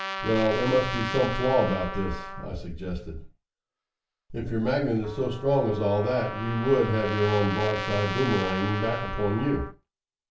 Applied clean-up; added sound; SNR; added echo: none; Trumpet; 9 dB; reverberation time 0.4 s.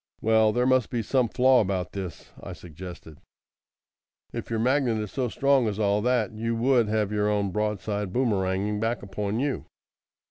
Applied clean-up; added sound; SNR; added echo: none; none; none; none.